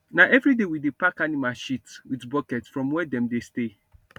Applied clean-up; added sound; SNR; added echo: none; none; none; none.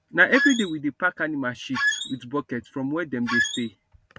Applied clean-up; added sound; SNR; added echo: none; Squeak; 0 dB; none.